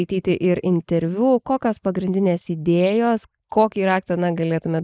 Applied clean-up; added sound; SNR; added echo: neural mask model Resemble Enhance denoiser.